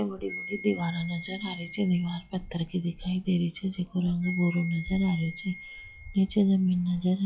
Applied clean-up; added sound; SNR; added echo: classical method log-MMSE.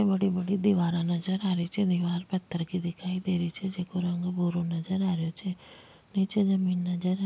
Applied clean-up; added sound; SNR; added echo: none; none; none; none.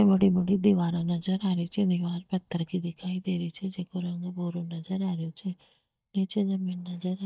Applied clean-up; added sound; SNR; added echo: neural mask model DeepFilterNet 3.